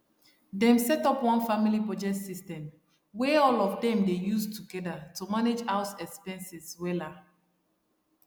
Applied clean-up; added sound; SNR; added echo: none; none; none; none.